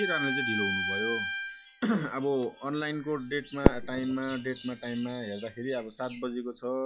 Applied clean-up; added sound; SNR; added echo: classical method log-MMSE.